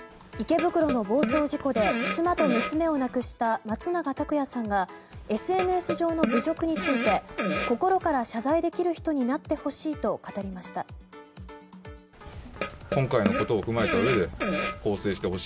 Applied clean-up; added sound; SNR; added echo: none; Fart; 4 dB; none.